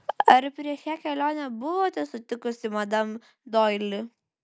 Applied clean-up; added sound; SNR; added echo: none; none; none; none.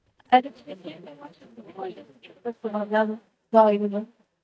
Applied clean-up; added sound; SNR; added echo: neural mask model DeepFilterNet 3.